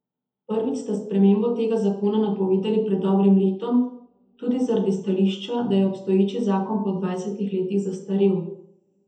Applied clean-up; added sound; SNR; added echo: none; none; none; reverberation time 0.7 s.